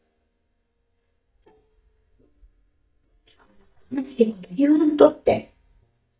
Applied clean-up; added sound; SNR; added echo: neural mask model DeepFilterNet 3.